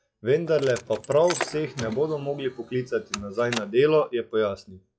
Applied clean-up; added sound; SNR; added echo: classical method log-MMSE.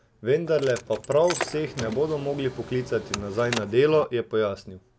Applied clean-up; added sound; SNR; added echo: none; Car; 11 dB; none.